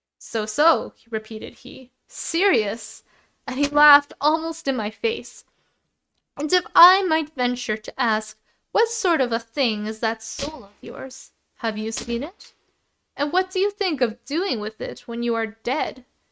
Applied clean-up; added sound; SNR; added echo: neural mask model RNNoise.